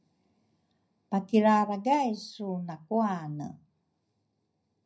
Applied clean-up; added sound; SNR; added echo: none; none; none; reverberation time 0.4 s.